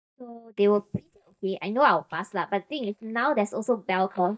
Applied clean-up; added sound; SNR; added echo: neural mask model DeepFilterNet 3.